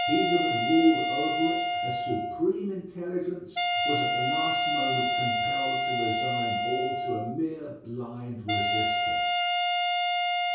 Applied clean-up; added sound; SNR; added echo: none; Wind instrument, woodwind instrument; -3 dB; reverberation time 0.6 s.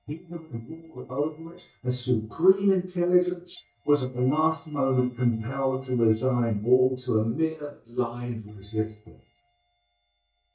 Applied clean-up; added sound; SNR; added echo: neural mask model DeepFilterNet 3.